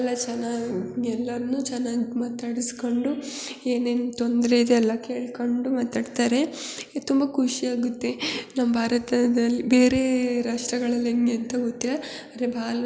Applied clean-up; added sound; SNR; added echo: none; none; none; none.